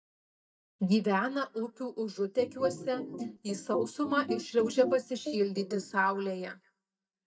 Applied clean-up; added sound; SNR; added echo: neural mask model DeepFilterNet 3.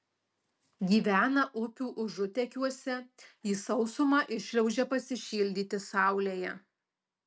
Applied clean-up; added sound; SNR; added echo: none; none; none; none.